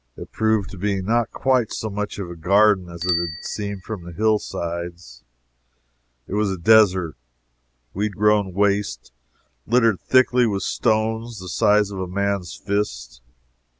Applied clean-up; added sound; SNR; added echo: none; Bicycle bell; 19 dB; none.